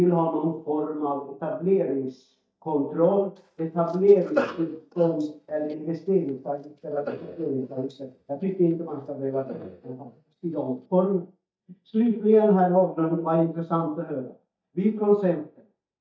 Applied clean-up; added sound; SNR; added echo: neural mask model DeepFilterNet 3.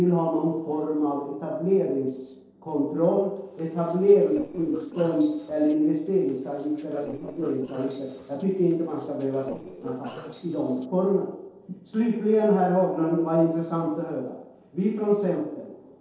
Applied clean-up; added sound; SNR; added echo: neural separator model SepFormer DNS4.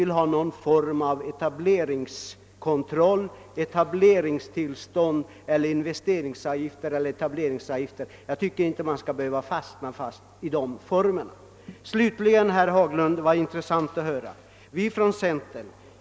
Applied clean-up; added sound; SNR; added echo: none; none; none; none.